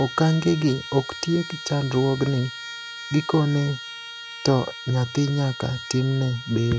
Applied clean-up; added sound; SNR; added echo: none; Trumpet; 13 dB; none.